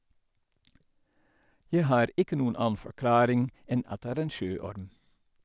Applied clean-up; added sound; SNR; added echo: none; none; none; none.